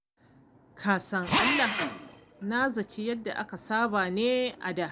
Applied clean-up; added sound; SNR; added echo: none; Drill; 1 dB; none.